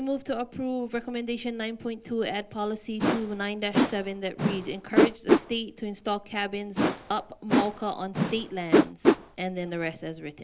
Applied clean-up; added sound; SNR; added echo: none; Whoosh, swoosh, swish; -5 dB; none.